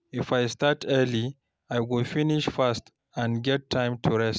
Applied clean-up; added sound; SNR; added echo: none; none; none; none.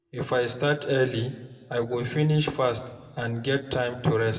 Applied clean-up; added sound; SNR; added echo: none; none; none; reverberation time 1.2 s.